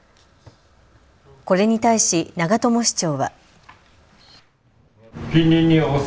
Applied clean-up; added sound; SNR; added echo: none; none; none; none.